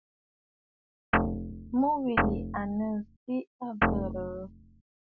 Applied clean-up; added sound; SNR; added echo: none; Guitar; -3 dB; none.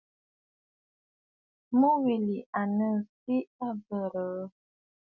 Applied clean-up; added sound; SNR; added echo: none; none; none; none.